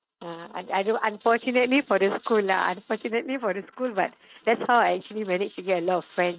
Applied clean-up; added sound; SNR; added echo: neural mask model RNNoise.